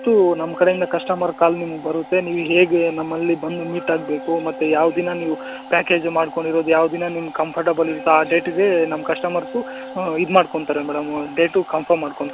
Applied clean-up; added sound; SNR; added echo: none; Keyboard (musical) + Domestic sounds, home sounds; 15 dB; none.